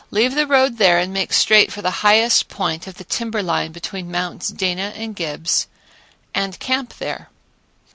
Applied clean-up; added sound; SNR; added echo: none; none; none; none.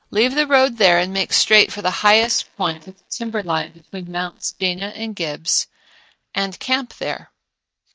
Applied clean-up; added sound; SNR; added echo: neural mask model DeepFilterNet 3.